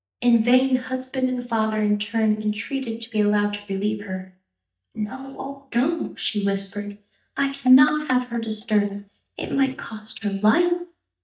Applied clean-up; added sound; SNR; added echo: neural mask model DeepFilterNet 3.